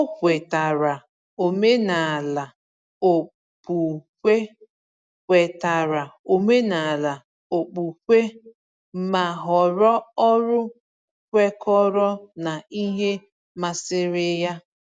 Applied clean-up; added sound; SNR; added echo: none; none; none; none.